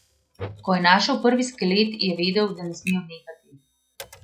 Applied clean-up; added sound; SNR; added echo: classical method log-MMSE.